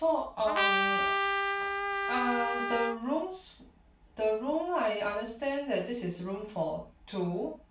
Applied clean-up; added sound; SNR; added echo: none; Trumpet; -2 dB; reverberation time 0.3 s.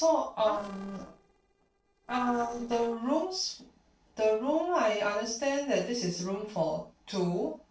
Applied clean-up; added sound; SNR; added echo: neural separator model SepFormer DNS4.